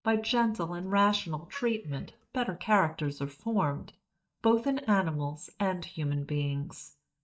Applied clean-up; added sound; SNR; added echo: neural mask model DeepFilterNet 3.